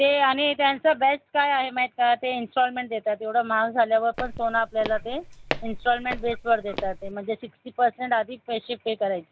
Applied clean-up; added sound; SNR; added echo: none; Walk, footsteps; 10 dB; none.